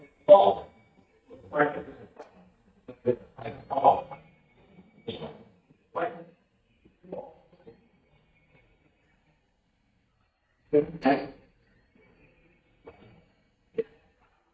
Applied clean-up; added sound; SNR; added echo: neural mask model DeepFilterNet 3.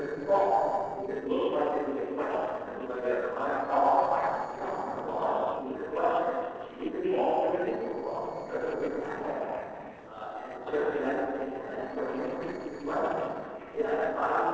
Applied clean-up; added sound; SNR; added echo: neural separator model SepFormer DNS4.